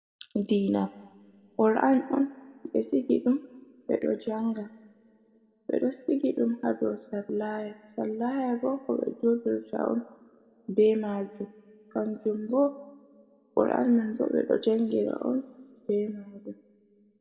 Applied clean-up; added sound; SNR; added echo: none; none; none; reverberation time 1.3 s.